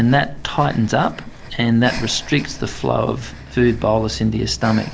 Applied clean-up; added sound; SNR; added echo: none; Breathing; 15 dB; none.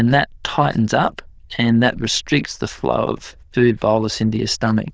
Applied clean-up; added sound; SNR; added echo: neural diffusion model UNIVERSE++.